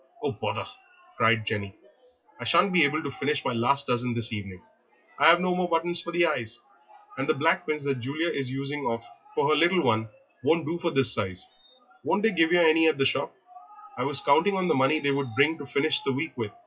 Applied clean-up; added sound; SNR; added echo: classical method WPE with log-MMSE.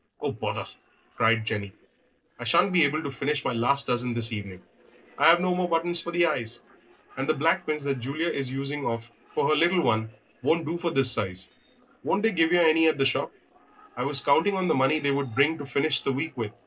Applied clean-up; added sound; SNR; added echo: neural separator model SepFormer DNS4.